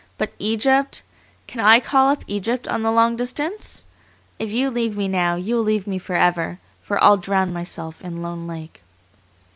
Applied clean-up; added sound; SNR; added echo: none; none; none; none.